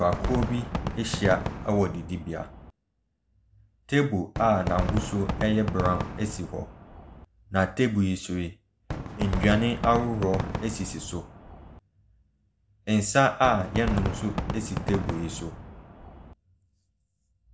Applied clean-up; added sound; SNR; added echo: none; Fireworks; 6 dB; none.